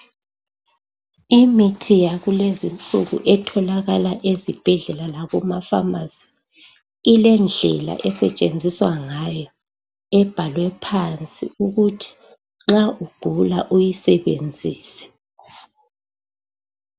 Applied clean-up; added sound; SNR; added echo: none; none; none; none.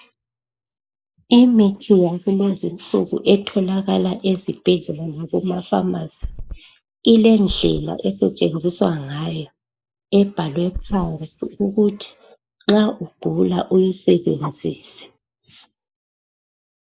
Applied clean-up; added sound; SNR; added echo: neural mask model Resemble Enhance denoiser.